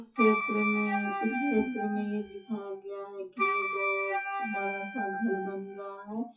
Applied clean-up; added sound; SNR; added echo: classical method WPE with log-MMSE.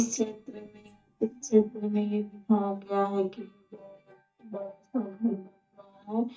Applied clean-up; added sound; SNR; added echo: neural mask model DeepFilterNet 3.